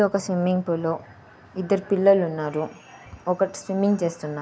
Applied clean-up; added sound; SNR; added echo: none; none; none; none.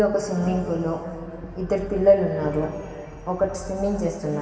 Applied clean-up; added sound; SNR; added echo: none; Brass instrument; 15 dB; reverberation time 2.4 s.